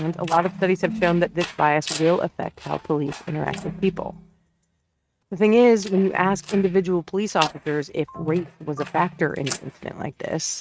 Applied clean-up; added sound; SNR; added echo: neural mask model RNNoise.